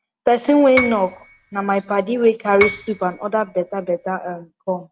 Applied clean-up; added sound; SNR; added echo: none; Piano; 10 dB; none.